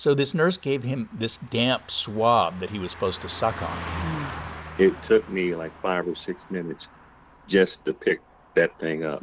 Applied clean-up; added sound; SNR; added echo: none; Car passing by; 15 dB; none.